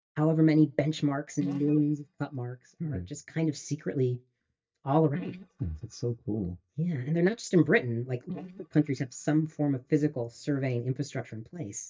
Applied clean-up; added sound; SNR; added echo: neural mask model DeepFilterNet 3.